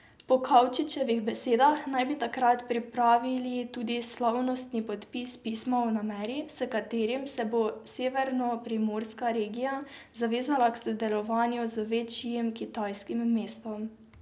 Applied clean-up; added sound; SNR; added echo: none; none; none; none.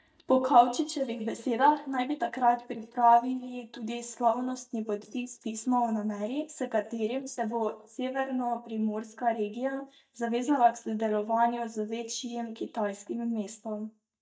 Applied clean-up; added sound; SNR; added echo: neural mask model DeepFilterNet 3.